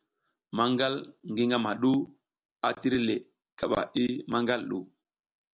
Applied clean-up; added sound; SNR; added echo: none; none; none; none.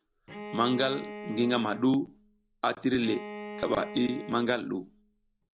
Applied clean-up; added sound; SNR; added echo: none; Bowed string instrument; 13 dB; none.